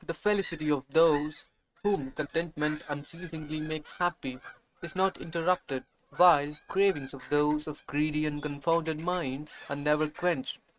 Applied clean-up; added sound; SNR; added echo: neural mask model RNNoise.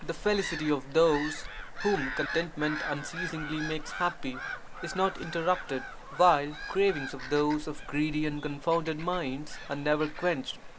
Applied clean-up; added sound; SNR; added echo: none; Gull, seagull / Bird vocalization, bird call, bird song; 9 dB; none.